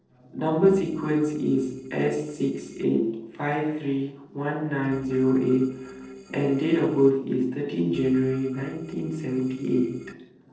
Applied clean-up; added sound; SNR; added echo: neural separator model SepFormer DNS4.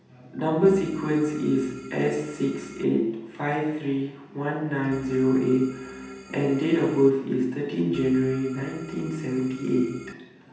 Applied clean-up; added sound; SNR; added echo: none; Organ; 16 dB; reverberation time 0.8 s.